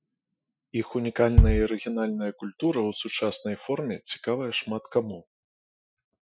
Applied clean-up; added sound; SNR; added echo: classical method Wiener filter.